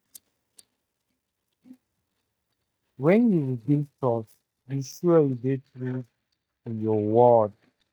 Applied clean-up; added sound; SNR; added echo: neural mask model DeepFilterNet 3.